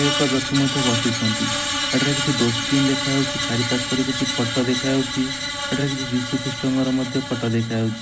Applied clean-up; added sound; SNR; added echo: none; Screech; 3 dB; none.